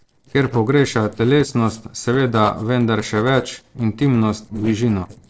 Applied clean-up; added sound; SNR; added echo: neural separator model SepFormer DNS4.